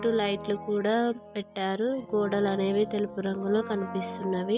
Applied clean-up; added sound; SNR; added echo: none; Brass instrument; 12 dB; none.